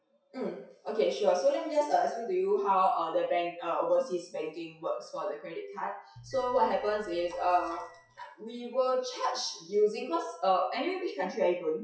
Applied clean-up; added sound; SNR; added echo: classical method WPE with log-MMSE.